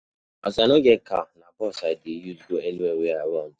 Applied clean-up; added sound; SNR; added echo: neural mask model DeepFilterNet 3.